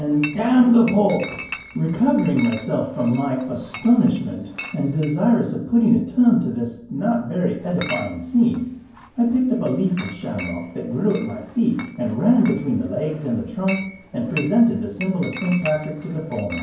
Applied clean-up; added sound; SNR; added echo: none; Chatter / Chink, clink; 17 dB; reverberation time 0.9 s.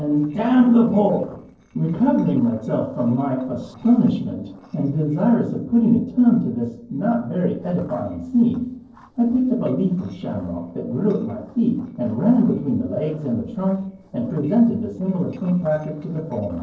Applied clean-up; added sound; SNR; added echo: neural separator model SepFormer DNS4.